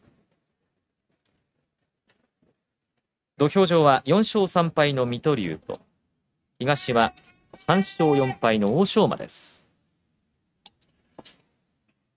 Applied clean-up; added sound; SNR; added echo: neural mask model RNNoise.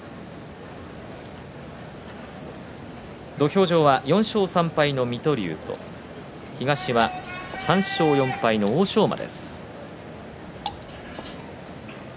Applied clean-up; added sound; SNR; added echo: none; Drip / Water; 13 dB; none.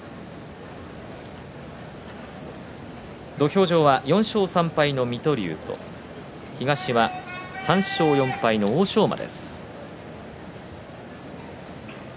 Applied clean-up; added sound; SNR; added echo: none; none; none; none.